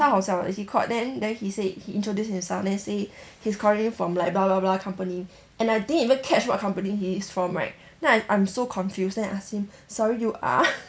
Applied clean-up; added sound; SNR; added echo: none; none; none; none.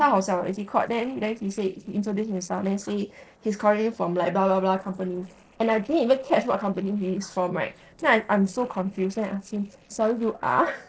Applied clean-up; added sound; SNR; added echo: neural separator model SepFormer DNS4.